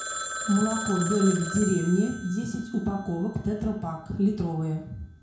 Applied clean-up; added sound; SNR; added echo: none; Telephone; 10 dB; reverberation time 0.6 s.